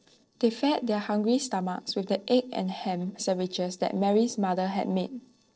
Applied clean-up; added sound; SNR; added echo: neural separator model SepFormer DNS4.